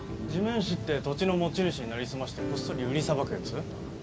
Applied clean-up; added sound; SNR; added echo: none; none; none; none.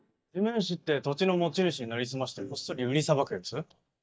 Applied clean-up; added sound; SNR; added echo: neural mask model DeepFilterNet 3.